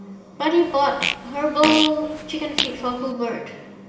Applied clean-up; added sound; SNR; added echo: none; Fart; 4 dB; reverberation time 1.0 s.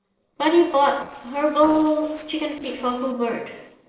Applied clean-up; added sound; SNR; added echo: neural separator model SepFormer DNS4.